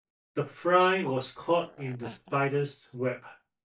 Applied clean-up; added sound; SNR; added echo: neural mask model DeepFilterNet 3.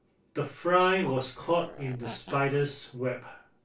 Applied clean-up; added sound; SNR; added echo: none; Zipper (clothing); 16 dB; reverberation time 0.2 s.